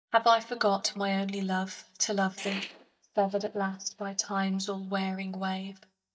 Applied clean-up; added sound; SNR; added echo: neural mask model DeepFilterNet 3.